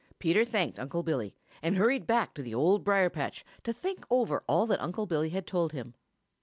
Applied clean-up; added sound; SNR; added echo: none; none; none; none.